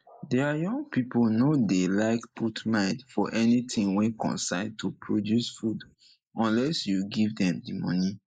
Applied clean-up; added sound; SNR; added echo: neural mask model Resemble Enhance denoiser.